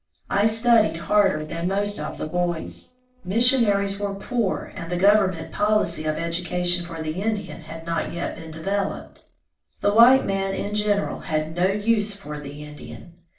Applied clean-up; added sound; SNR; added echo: neural separator model SepFormer DNS4.